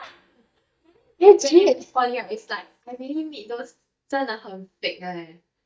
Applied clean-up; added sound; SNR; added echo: neural mask model DeepFilterNet 3.